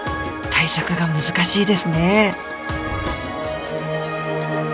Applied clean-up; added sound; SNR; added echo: none; none; none; none.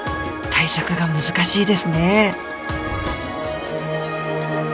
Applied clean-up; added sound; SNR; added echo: none; Drip / Sink (filling or washing) / Water tap, faucet; 20 dB; none.